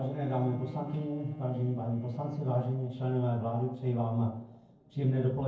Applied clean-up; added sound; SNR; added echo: neural separator model SepFormer DNS4.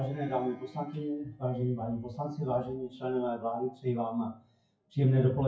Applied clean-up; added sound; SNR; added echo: classical method WPE with log-MMSE.